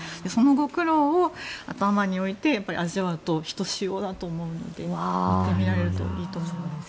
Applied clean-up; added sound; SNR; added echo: none; none; none; none.